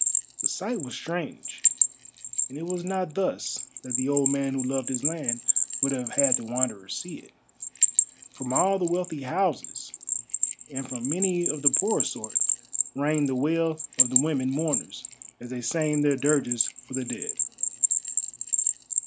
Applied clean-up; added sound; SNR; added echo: none; Bell; -1 dB; none.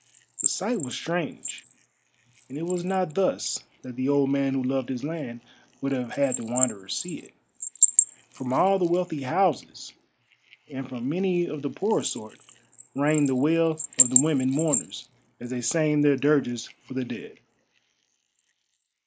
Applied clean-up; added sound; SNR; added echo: neural mask model Resemble Enhance denoiser.